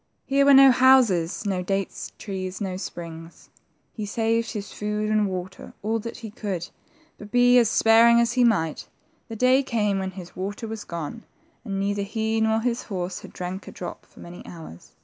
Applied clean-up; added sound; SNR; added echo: none; none; none; none.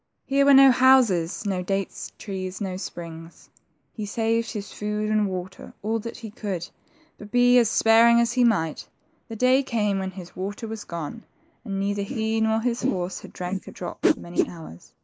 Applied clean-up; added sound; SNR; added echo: neural mask model Resemble Enhance denoiser.